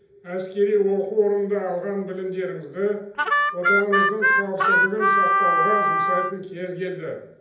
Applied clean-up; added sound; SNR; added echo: none; Harmonica; -5 dB; reverberation time 0.7 s.